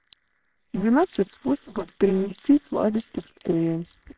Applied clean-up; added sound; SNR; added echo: neural separator model SepFormer WHAMR!.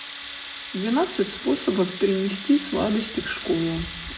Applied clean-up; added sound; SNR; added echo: none; Tools; 11 dB; reverberation time 1.5 s.